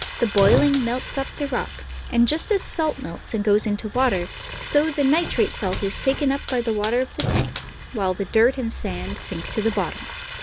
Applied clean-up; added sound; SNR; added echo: none; Crumpling, crinkling + Hiss / Fire; 8 dB; none.